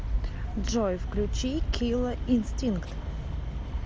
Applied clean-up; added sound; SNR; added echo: none; none; none; none.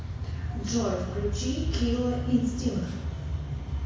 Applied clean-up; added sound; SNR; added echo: none; none; none; reverberation time 1.1 s.